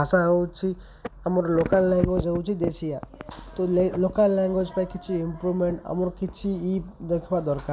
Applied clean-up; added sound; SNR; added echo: none; none; none; none.